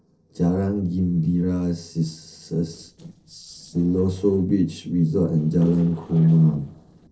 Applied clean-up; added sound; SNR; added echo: neural separator model SepFormer DNS4.